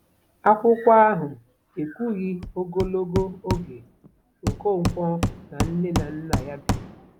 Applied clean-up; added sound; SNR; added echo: none; Hammer; 6 dB; none.